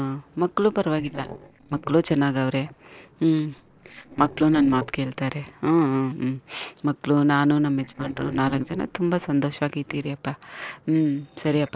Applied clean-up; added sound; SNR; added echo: neural separator model SepFormer DNS4.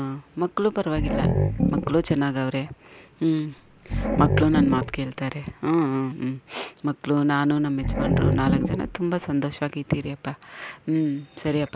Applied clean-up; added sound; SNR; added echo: none; Growling; 2 dB; none.